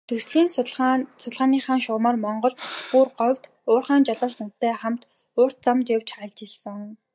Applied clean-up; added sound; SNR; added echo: neural mask model DeepFilterNet 3.